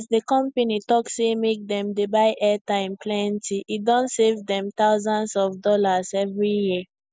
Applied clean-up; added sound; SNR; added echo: none; none; none; none.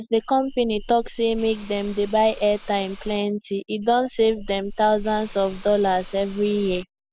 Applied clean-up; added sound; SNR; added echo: none; Hiss / Insect; 15 dB; none.